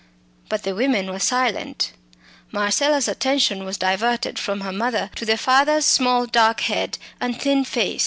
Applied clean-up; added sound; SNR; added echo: none; none; none; none.